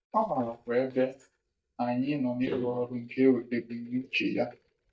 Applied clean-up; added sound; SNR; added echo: neural mask model DeepFilterNet 3.